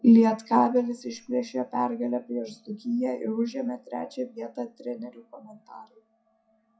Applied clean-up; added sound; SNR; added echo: classical method WPE with log-MMSE.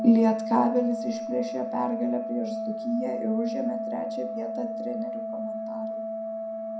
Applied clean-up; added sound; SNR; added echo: none; Organ; 4 dB; reverberation time 0.4 s.